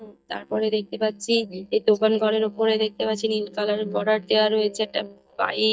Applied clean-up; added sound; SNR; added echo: neural mask model DeepFilterNet 3.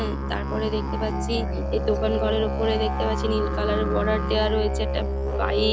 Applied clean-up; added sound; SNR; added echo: none; Musical instrument; -1 dB; none.